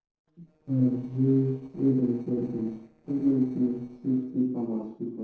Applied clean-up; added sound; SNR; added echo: neural separator model SepFormer DNS4.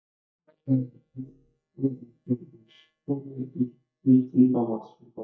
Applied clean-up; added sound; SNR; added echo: neural mask model DeepFilterNet 3.